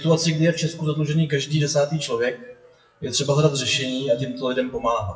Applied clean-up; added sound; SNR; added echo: classical method WPE with log-MMSE.